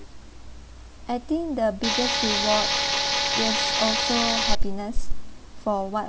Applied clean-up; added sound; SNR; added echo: none; Tools; -1 dB; none.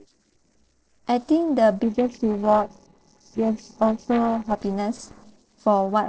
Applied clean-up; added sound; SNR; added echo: neural separator model SepFormer DNS4.